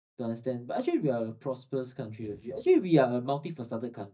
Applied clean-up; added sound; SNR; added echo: neural mask model DeepFilterNet 3.